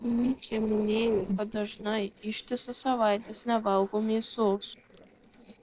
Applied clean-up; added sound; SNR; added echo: neural separator model SepFormer DNS4.